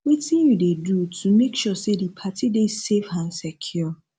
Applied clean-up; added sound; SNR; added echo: none; none; none; none.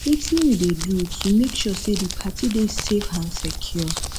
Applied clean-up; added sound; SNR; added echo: none; Crumpling, crinkling; 6 dB; none.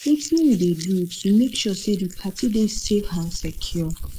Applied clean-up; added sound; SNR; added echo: neural mask model Resemble Enhance denoiser.